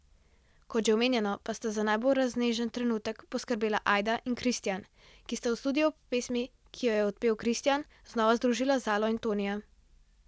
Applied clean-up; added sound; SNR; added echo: none; none; none; none.